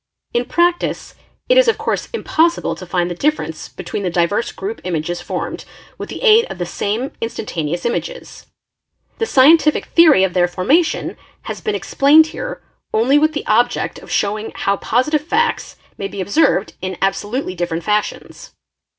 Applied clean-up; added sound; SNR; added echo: none; none; none; none.